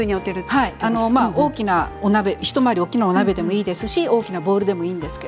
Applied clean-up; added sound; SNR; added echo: none; none; none; none.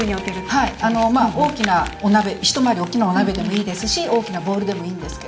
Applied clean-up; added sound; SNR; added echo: none; Crumpling, crinkling; 16 dB; reverberation time 0.6 s.